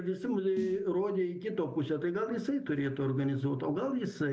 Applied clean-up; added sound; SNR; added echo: none; Snare drum; 15 dB; none.